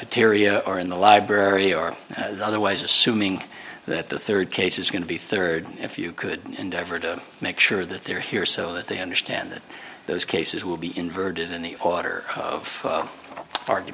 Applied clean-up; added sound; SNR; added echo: none; none; none; none.